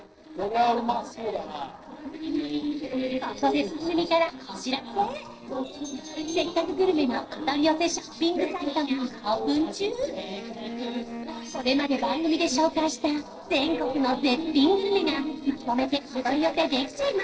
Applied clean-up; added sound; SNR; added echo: neural separator model SepFormer DNS4.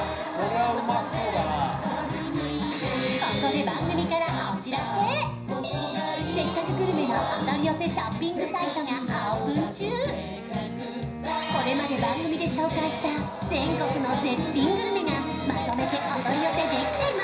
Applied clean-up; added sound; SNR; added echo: none; Wind instrument, woodwind instrument; 15 dB; reverberation time 0.5 s.